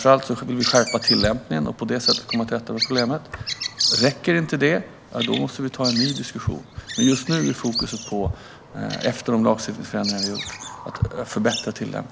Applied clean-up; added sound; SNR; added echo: none; Bird vocalization, bird call, bird song; 5 dB; none.